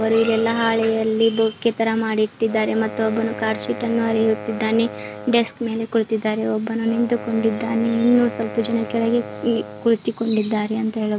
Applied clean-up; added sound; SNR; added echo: none; Wind instrument, woodwind instrument; 14 dB; none.